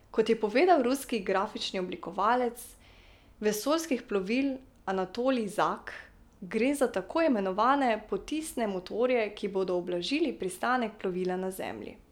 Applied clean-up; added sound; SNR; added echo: none; none; none; none.